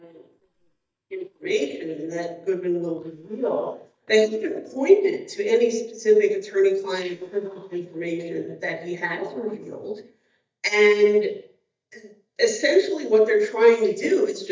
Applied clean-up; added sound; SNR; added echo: neural mask model DeepFilterNet 3.